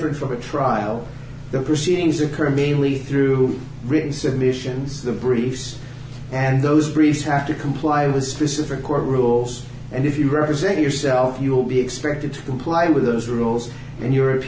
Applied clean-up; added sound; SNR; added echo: none; none; none; none.